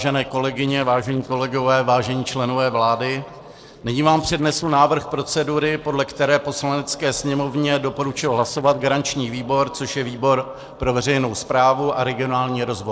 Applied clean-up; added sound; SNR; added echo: neural separator model SepFormer DNS4.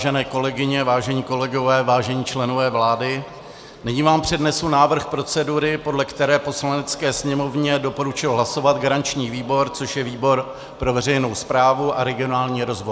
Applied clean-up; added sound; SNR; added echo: none; none; none; none.